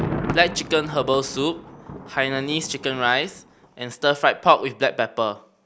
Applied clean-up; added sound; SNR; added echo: none; Thunder; 11 dB; none.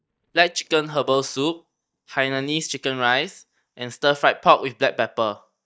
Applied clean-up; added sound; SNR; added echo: neural mask model DeepFilterNet 3.